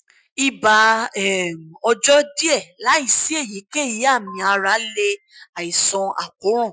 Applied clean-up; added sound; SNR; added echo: classical method Wiener filter.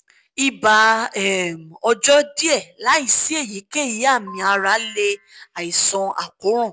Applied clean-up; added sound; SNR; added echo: none; Ringtone / Chime; 19 dB; none.